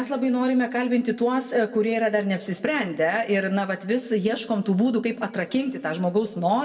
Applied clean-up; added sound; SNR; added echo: none; none; none; reverberation time 0.7 s.